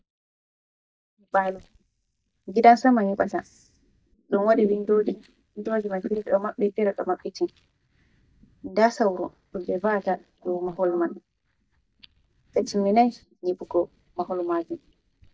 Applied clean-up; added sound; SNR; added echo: neural mask model DeepFilterNet 3.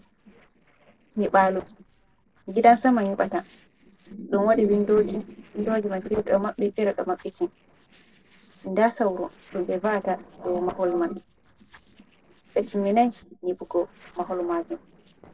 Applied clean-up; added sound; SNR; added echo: neural separator model SepFormer DNS4.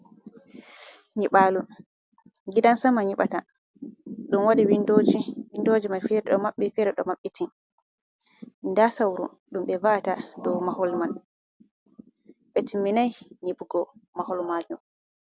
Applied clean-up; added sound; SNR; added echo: none; none; none; none.